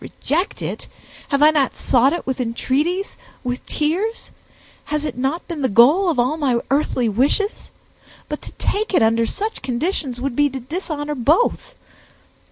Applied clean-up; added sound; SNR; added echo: none; none; none; none.